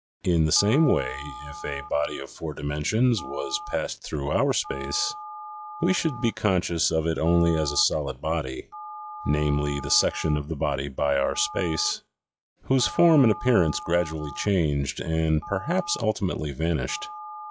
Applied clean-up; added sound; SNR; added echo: classical method log-MMSE.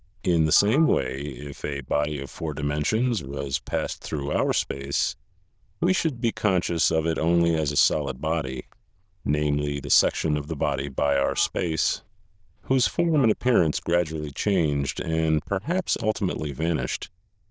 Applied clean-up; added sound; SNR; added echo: neural diffusion model UNIVERSE++.